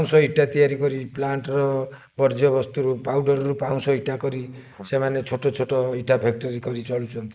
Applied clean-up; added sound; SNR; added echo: neural mask model Resemble Enhance denoiser.